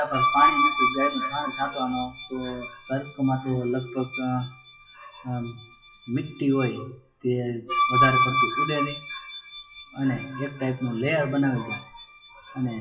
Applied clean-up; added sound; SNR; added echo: classical method WPE with log-MMSE.